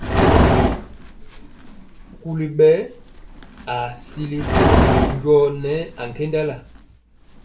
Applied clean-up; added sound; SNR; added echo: none; Livestock, farm animals, working animals; -2 dB; reverberation time 0.2 s.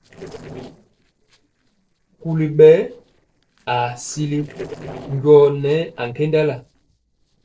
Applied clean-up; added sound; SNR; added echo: neural separator model SepFormer DNS4.